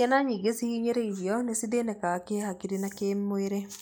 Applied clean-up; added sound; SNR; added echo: neural mask model Resemble Enhance denoiser.